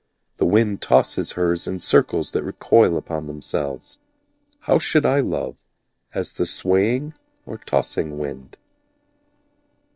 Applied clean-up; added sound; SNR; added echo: neural separator model SepFormer DNS4.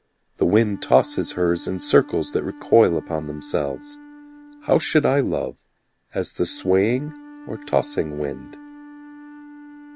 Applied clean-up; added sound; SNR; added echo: none; Wind instrument, woodwind instrument; 19 dB; none.